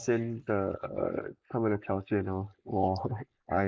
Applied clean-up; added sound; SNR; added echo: neural mask model Resemble Enhance denoiser.